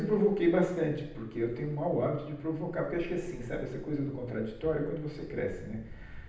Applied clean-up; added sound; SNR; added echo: none; Ocean; 16 dB; reverberation time 0.9 s.